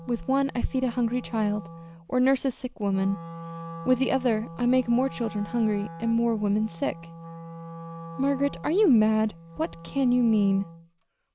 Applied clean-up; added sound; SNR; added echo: none; Wind instrument, woodwind instrument; 15 dB; none.